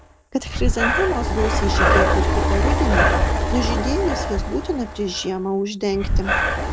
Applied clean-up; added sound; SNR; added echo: none; Breathing; -5 dB; none.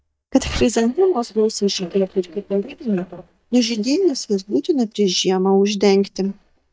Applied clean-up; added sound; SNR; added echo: neural mask model DeepFilterNet 3.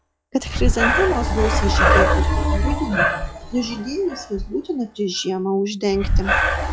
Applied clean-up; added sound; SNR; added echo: classical method log-MMSE.